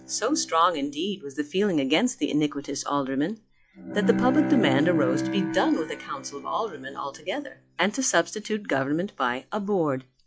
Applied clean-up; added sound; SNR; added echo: classical method log-MMSE.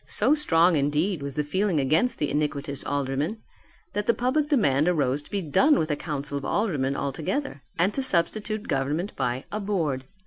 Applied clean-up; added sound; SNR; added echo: none; none; none; none.